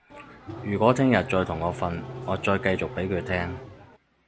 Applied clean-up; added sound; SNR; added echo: none; Race car, auto racing / Engine starting; 12 dB; none.